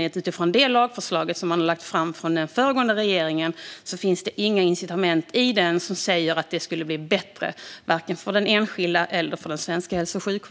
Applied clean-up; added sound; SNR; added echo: none; none; none; none.